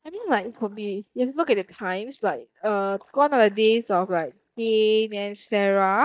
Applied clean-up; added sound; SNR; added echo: neural mask model DeepFilterNet 3.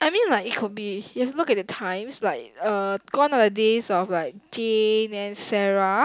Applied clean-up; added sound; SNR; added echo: none; none; none; none.